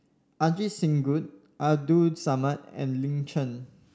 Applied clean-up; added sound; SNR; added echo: none; none; none; none.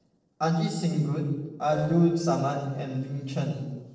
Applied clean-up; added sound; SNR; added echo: neural separator model SepFormer DNS4.